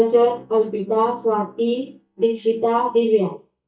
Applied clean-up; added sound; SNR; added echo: neural mask model DeepFilterNet 3.